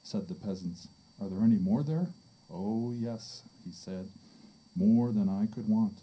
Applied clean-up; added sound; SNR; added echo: none; none; none; reverberation time 0.3 s.